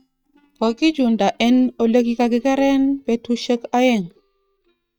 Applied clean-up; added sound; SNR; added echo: neural mask model DeepFilterNet 3.